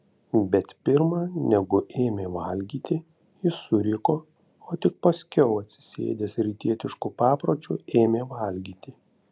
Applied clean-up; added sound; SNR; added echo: none; none; none; none.